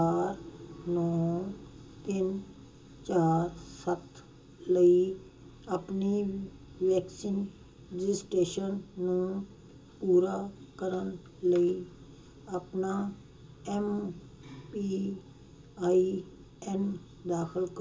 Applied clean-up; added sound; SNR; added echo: none; none; none; reverberation time 0.2 s.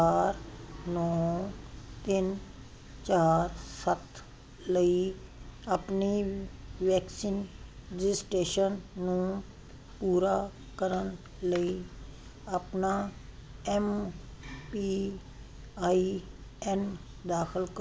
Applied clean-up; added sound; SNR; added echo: none; none; none; none.